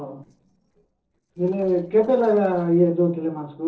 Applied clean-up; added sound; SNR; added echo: neural separator model SepFormer DNS4.